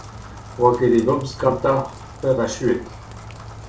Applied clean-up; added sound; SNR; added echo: none; Rain; 15 dB; reverberation time 0.3 s.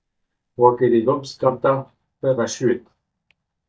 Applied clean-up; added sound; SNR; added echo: neural mask model DeepFilterNet 3.